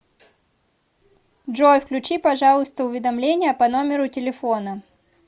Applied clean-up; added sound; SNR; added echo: none; none; none; none.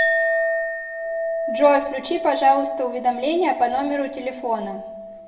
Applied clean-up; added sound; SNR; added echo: none; Chink, clink; 3 dB; reverberation time 0.6 s.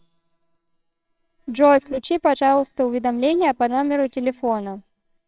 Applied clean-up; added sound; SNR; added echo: neural separator model SepFormer WHAMR!.